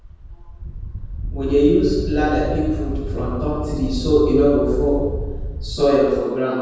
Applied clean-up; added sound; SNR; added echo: none; Wind; 6 dB; reverberation time 1.2 s.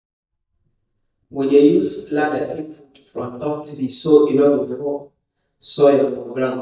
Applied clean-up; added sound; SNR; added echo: neural mask model DeepFilterNet 3.